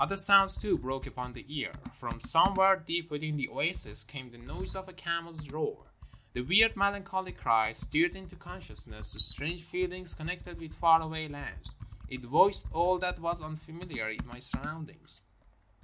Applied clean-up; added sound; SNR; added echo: none; Computer keyboard; 14 dB; none.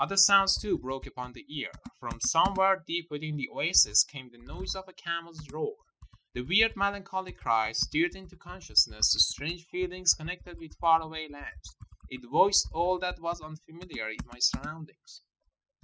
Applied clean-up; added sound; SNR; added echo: classical method spectral subtraction.